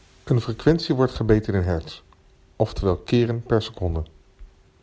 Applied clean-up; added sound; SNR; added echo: none; none; none; none.